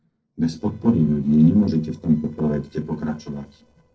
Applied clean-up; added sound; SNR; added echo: neural separator model SepFormer DNS4.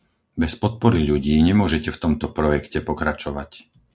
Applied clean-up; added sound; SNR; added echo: none; none; none; none.